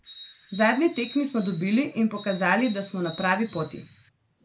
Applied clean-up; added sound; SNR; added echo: none; Bird; 10 dB; none.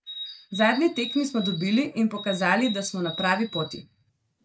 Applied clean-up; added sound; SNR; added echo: neural mask model RNNoise.